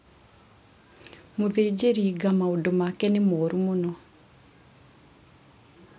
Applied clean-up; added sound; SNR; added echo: none; none; none; none.